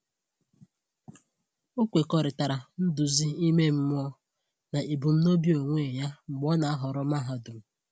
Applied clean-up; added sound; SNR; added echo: none; none; none; none.